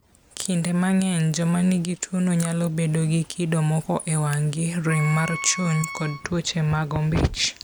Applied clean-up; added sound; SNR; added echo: none; Wind instrument, woodwind instrument; 12 dB; none.